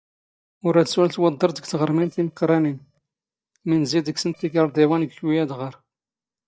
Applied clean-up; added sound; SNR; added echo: neural mask model DeepFilterNet 3.